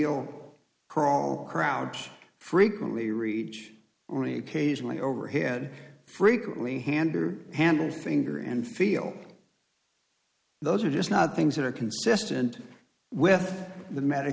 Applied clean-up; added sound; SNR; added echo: none; none; none; none.